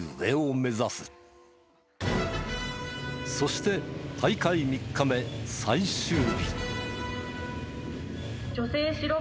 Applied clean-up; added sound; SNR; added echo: none; none; none; none.